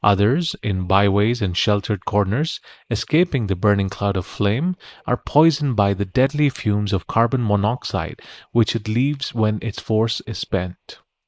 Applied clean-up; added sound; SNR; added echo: neural mask model Resemble Enhance denoiser.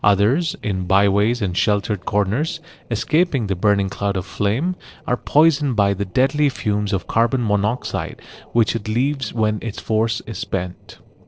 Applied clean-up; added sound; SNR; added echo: neural separator model SepFormer DNS4.